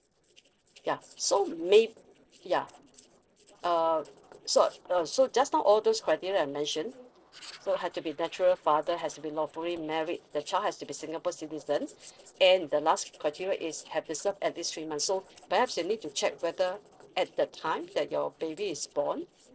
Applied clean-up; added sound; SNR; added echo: neural separator model SepFormer DNS4.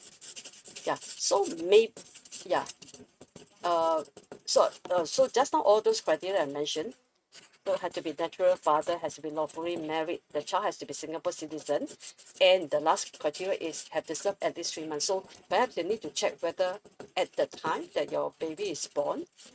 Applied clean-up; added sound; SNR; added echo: neural mask model RNNoise.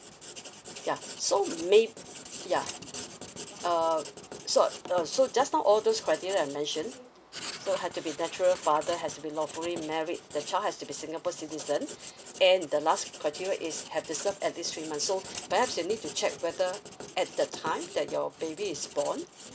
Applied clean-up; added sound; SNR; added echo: none; Writing; 13 dB; none.